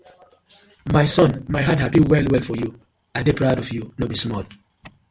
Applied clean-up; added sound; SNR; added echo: none; none; none; none.